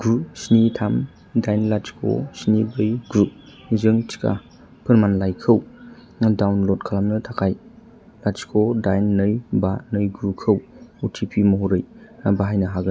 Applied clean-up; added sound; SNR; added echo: none; none; none; none.